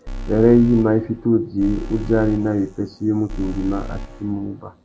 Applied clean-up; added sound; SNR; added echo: none; Alarm; 11 dB; none.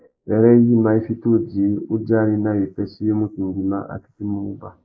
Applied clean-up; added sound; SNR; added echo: neural mask model Resemble Enhance denoiser.